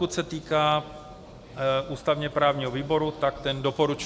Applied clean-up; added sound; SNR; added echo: none; none; none; none.